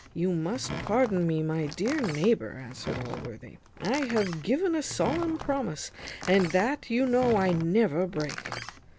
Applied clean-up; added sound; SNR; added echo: none; Door; 12 dB; none.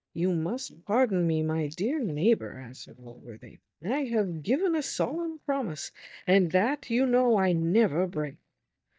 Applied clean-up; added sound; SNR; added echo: neural mask model DeepFilterNet 3.